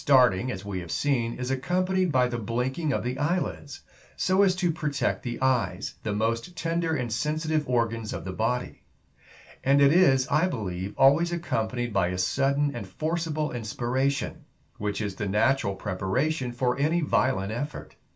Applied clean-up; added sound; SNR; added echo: none; none; none; reverberation time 0.2 s.